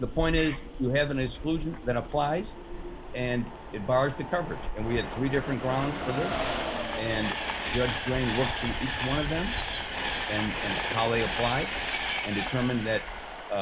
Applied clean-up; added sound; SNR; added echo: none; Train; 3 dB; none.